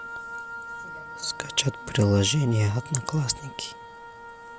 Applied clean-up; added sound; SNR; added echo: none; Wind instrument, woodwind instrument; 13 dB; none.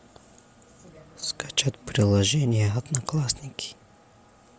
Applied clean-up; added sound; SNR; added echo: none; none; none; none.